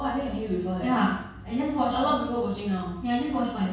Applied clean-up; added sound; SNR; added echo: none; none; none; reverberation time 0.6 s.